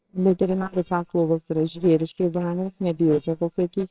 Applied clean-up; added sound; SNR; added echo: neural separator model SepFormer WHAMR!.